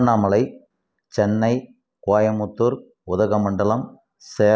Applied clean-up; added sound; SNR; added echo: none; none; none; none.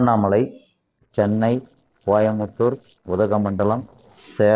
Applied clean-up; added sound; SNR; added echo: neural separator model SepFormer DNS4.